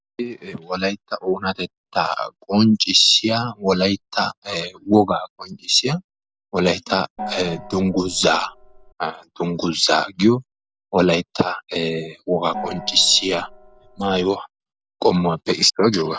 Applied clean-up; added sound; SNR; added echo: none; Gong; 14 dB; none.